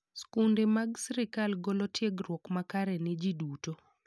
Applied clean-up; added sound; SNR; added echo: none; none; none; none.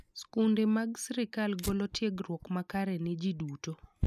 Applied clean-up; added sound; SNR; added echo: neural mask model Resemble Enhance denoiser.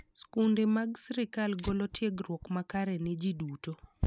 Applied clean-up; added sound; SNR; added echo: none; Fire; 9 dB; none.